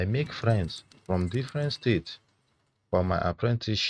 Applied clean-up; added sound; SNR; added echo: neural mask model RNNoise.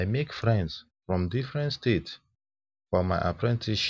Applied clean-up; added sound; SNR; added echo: none; none; none; none.